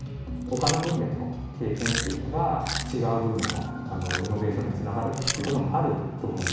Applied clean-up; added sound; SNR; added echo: none; Chewing, mastication; 9 dB; reverberation time 1.1 s.